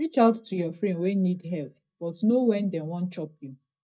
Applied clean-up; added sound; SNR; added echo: neural mask model DeepFilterNet 3.